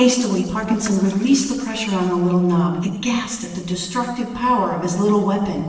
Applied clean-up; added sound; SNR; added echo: neural separator model SepFormer DNS4.